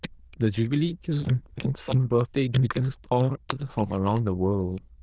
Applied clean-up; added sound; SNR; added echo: neural diffusion model UNIVERSE++.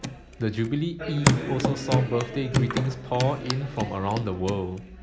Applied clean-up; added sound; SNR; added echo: none; Hands / Wood; 0 dB; none.